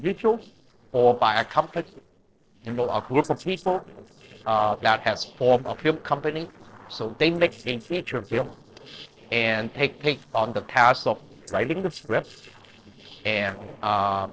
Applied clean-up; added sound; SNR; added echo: neural separator model SepFormer DNS4.